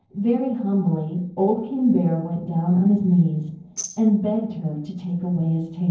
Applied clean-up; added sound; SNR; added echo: neural separator model SepFormer DNS4.